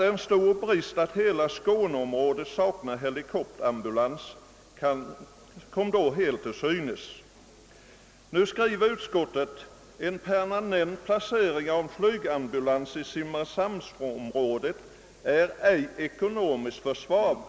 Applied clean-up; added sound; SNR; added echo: none; none; none; none.